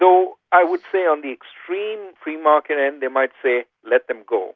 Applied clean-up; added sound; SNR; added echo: none; none; none; none.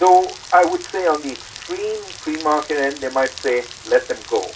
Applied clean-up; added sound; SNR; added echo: none; Rain; 17 dB; reverberation time 0.2 s.